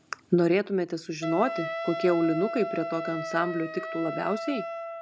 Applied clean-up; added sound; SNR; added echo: none; Wind instrument, woodwind instrument; 7 dB; none.